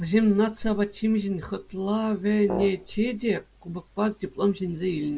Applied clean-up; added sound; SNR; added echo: none; Brass instrument; 10 dB; none.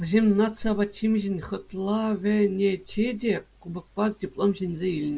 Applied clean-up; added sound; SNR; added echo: none; none; none; none.